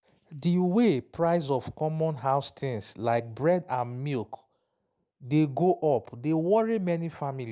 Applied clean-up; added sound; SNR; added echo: none; none; none; none.